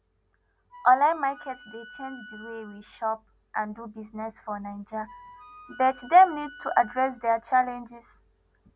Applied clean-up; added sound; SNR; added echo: none; Wind instrument, woodwind instrument; 19 dB; none.